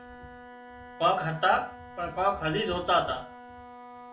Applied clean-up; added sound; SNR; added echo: none; Wind instrument, woodwind instrument; 16 dB; reverberation time 0.3 s.